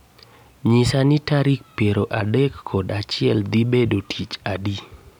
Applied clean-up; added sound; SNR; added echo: none; none; none; none.